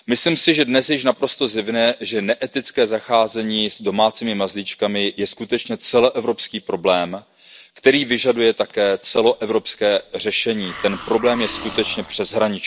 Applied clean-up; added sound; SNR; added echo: none; Hiss; 15 dB; none.